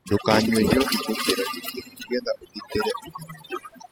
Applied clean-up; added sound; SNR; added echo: classical method spectral subtraction.